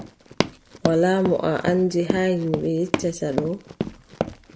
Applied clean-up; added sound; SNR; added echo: none; Run; 6 dB; none.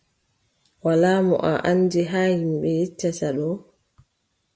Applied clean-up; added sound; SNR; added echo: none; none; none; none.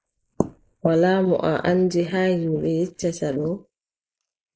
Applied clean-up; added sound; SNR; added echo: neural mask model Resemble Enhance denoiser.